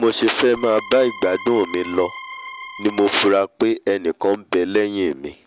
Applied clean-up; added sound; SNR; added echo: none; Organ; 15 dB; none.